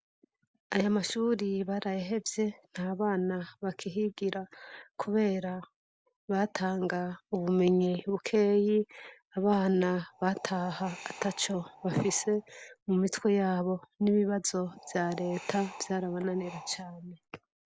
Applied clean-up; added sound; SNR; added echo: none; Wind; 18 dB; none.